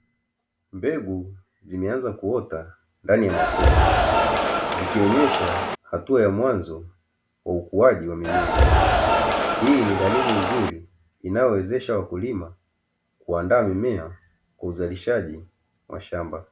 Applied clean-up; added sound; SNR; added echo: none; Cheering; -5 dB; none.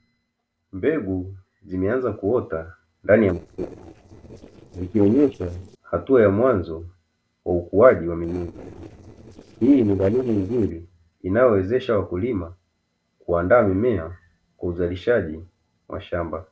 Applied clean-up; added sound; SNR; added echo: neural separator model SepFormer DNS4.